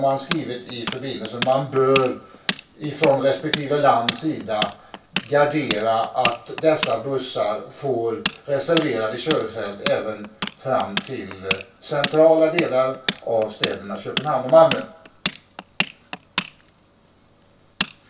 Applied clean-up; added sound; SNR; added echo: none; Tools; 7 dB; reverberation time 0.2 s.